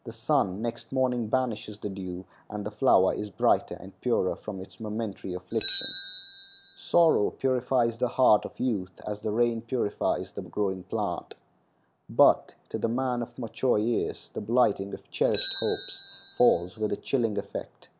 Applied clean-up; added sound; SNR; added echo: none; Bicycle; 12 dB; none.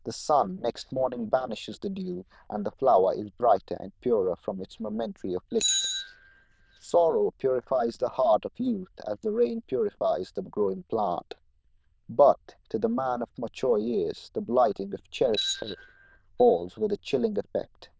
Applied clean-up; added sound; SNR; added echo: neural diffusion model UNIVERSE++.